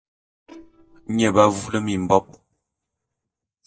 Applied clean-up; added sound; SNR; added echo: neural mask model DeepFilterNet 3.